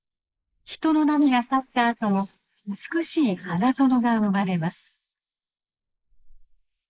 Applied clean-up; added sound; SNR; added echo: neural mask model Resemble Enhance denoiser.